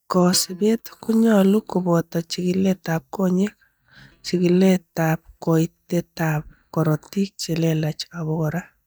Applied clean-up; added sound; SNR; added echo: neural mask model DeepFilterNet 3.